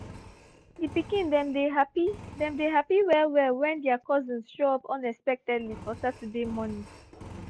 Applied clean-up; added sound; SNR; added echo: none; Engine; 19 dB; none.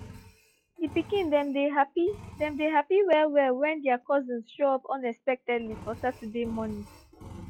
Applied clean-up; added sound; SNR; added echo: classical method log-MMSE.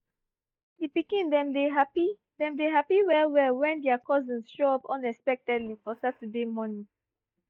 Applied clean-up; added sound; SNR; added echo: neural mask model DeepFilterNet 3.